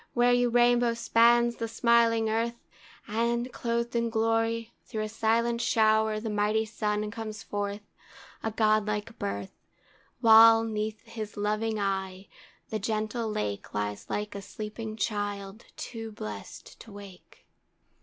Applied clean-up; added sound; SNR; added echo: none; none; none; none.